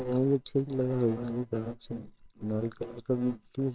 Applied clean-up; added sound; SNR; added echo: neural separator model SepFormer WHAMR!.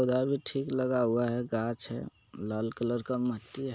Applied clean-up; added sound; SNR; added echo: none; none; none; none.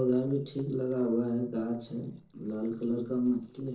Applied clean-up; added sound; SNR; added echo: neural separator model SepFormer DNS4.